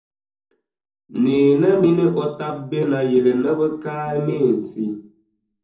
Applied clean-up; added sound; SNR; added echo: neural separator model SepFormer DNS4.